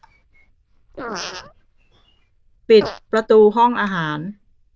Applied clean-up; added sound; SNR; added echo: neural diffusion model UNIVERSE++.